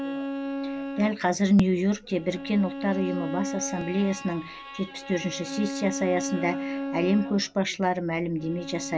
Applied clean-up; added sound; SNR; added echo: none; Bowed string instrument; 8 dB; none.